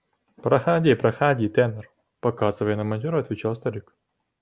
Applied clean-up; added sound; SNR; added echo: none; none; none; none.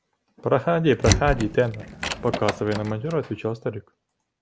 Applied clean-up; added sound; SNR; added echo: none; Door; 4 dB; none.